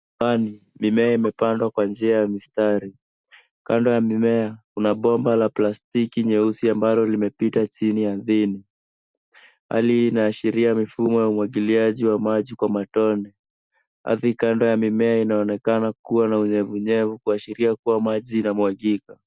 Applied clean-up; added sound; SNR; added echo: none; none; none; none.